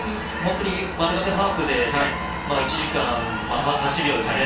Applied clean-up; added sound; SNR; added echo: none; none; none; reverberation time 0.3 s.